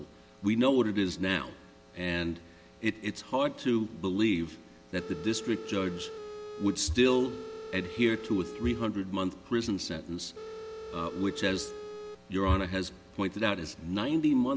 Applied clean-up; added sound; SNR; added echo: none; Telephone; 11 dB; none.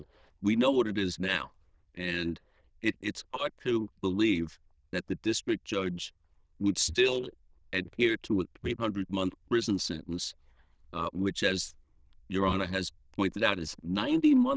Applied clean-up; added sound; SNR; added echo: neural diffusion model UNIVERSE++.